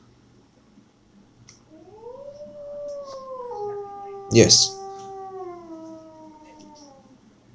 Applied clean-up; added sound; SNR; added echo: none; Dog; 11 dB; none.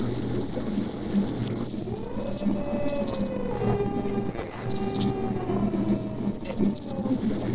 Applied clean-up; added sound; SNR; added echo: neural separator model SepFormer DNS4.